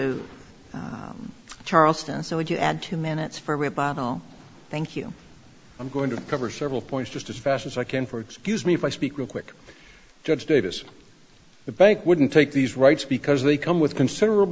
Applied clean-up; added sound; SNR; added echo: none; none; none; none.